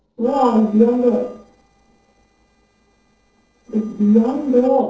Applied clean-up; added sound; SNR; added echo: neural separator model SepFormer DNS4.